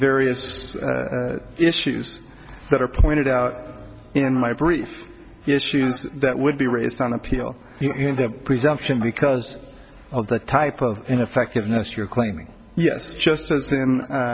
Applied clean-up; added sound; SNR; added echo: none; none; none; none.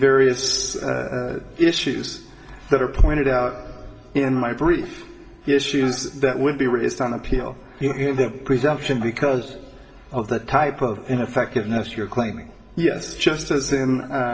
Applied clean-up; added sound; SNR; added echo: none; none; none; reverberation time 1.0 s.